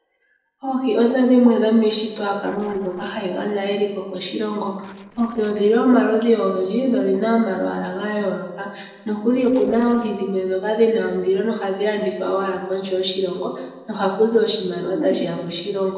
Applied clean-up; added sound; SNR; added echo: neural separator model SepFormer DNS4.